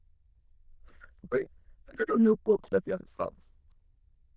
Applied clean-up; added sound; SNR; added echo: neural diffusion model UNIVERSE++.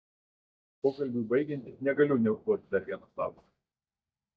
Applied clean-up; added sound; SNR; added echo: neural mask model DeepFilterNet 3.